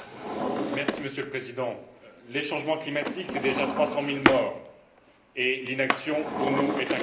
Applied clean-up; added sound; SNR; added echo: none; Drawer open or close; 1 dB; reverberation time 0.5 s.